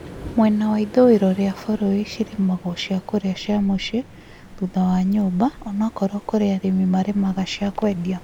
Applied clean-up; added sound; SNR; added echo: none; Waves, surf; 19 dB; none.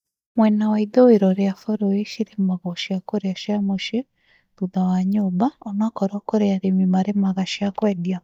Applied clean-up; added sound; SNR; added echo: neural mask model DeepFilterNet 3.